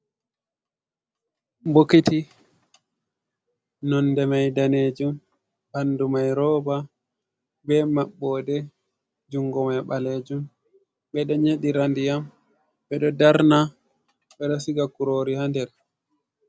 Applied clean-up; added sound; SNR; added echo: none; none; none; none.